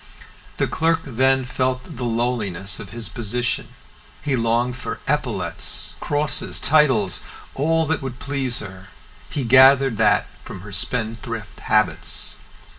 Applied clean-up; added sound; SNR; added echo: none; none; none; reverberation time 0.2 s.